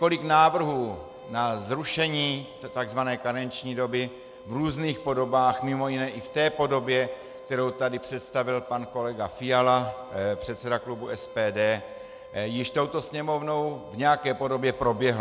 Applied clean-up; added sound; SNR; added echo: none; Bowed string instrument; 17 dB; none.